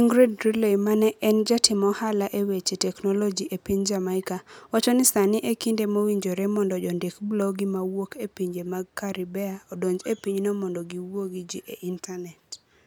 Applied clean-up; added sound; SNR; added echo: none; none; none; none.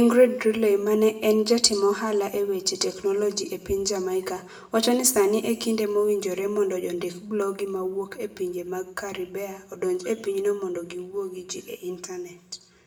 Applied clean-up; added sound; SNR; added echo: none; none; none; reverberation time 0.6 s.